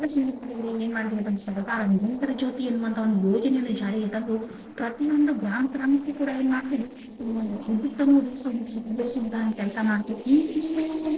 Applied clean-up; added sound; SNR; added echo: neural separator model SepFormer DNS4.